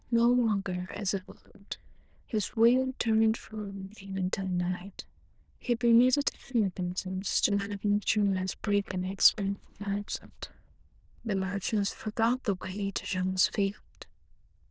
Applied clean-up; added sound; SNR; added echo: neural diffusion model UNIVERSE++.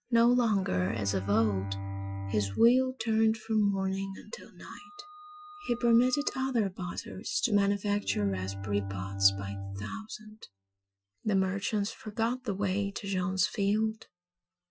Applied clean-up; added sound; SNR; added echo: classical method Wiener filter.